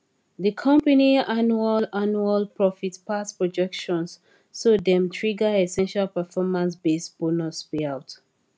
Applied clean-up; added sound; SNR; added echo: none; none; none; none.